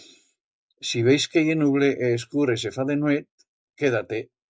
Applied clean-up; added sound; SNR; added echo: none; none; none; none.